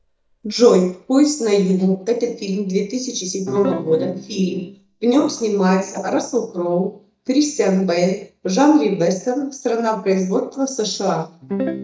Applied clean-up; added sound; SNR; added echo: neural mask model DeepFilterNet 3.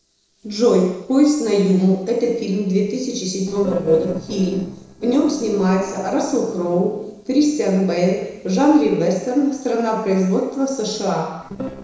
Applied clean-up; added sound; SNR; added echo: neural separator model SepFormer DNS4.